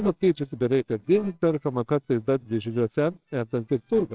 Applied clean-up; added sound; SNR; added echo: neural separator model SepFormer WHAMR!.